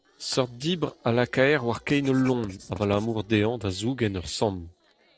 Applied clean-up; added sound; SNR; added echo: neural separator model SepFormer DNS4.